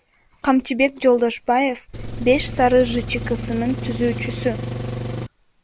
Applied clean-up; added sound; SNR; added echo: none; Engine; 7 dB; none.